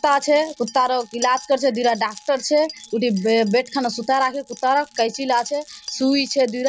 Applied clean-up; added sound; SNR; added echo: none; Glass + Chink, clink; 19 dB; none.